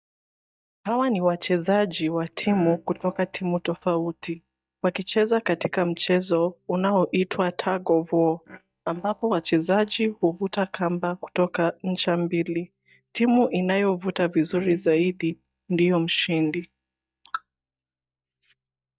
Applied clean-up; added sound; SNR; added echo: neural mask model DeepFilterNet 3.